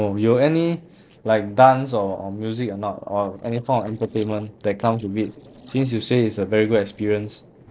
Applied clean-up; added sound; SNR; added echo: neural separator model SepFormer DNS4.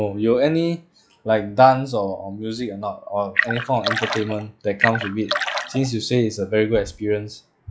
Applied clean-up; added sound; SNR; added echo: classical method log-MMSE.